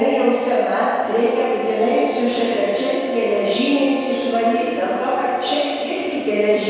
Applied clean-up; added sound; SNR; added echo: none; Wind instrument, woodwind instrument; 15 dB; reverberation time 1.9 s.